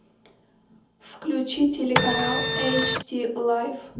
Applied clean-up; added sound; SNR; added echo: none; Printer; -4 dB; reverberation time 0.7 s.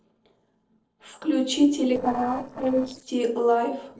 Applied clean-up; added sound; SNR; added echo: neural separator model SepFormer DNS4.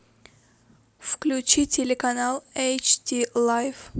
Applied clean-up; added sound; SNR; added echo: none; none; none; none.